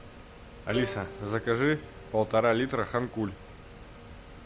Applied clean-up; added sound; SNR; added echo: none; Bowed string instrument; 11 dB; none.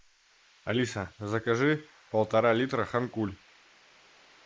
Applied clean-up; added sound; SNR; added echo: neural mask model Resemble Enhance denoiser.